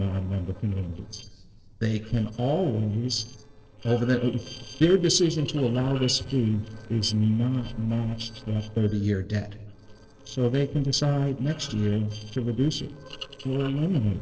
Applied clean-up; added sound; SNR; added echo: neural separator model SepFormer DNS4.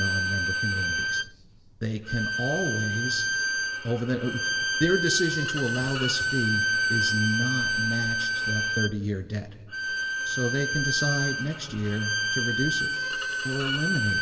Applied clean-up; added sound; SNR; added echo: none; Bowed string instrument; -1 dB; reverberation time 1.5 s.